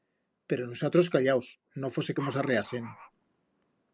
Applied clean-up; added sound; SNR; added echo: none; Dog; 15 dB; none.